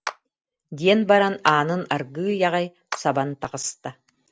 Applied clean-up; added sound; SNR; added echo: none; Clapping; 17 dB; none.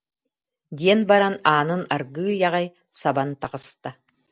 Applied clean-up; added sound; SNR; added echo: none; none; none; none.